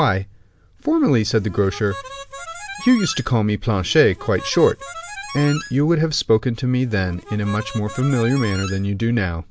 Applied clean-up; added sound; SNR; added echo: none; Harmonica; 15 dB; none.